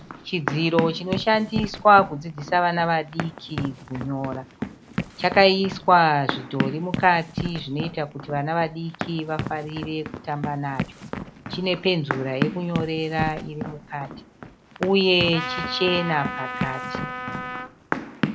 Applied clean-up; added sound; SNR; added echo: none; Trumpet + Run; 7 dB; none.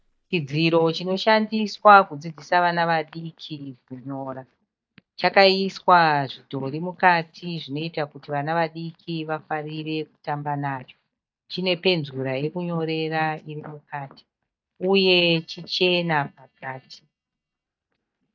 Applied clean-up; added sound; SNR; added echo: neural mask model DeepFilterNet 3.